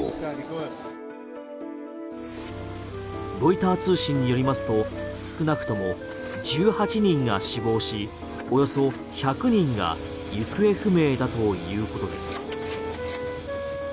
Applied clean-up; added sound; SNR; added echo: none; Wind instrument, woodwind instrument; 10 dB; none.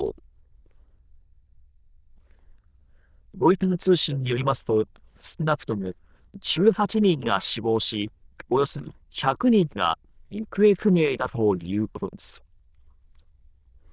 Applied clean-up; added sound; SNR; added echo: neural diffusion model UNIVERSE++.